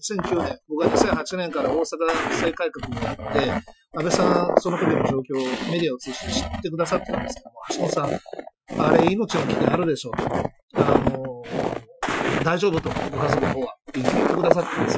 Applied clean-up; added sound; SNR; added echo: classical method Wiener filter.